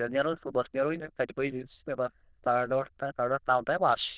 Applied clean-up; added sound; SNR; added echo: neural diffusion model UNIVERSE++.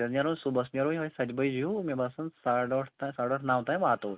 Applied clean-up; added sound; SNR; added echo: none; none; none; none.